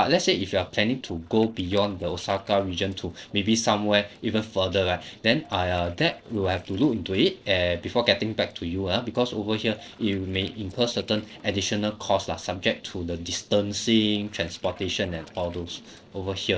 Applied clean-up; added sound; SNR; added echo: neural separator model SepFormer DNS4.